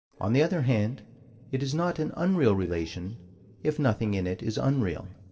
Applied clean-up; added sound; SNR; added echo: neural separator model SepFormer DNS4.